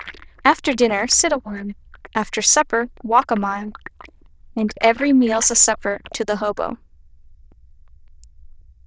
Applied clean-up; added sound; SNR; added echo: neural diffusion model UNIVERSE++.